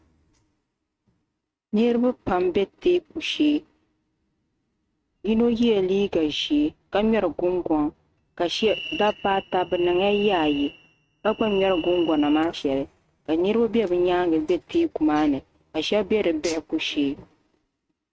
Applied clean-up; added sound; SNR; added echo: neural mask model RNNoise.